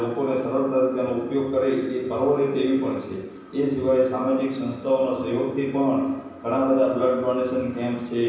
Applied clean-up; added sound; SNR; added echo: none; none; none; reverberation time 0.9 s.